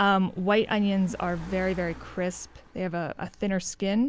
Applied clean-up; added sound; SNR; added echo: none; Car; 19 dB; none.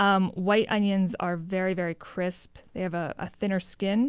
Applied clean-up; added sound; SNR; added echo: none; none; none; none.